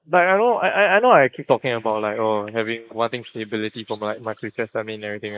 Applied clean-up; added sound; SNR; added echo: neural mask model Resemble Enhance denoiser.